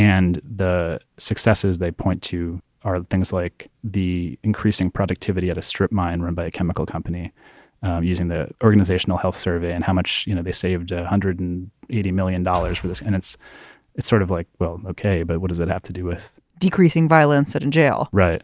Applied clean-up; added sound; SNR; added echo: none; Engine / Car; 14 dB; none.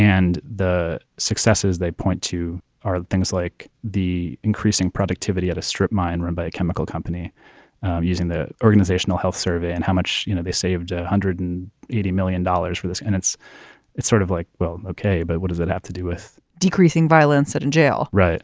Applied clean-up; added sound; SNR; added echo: none; none; none; none.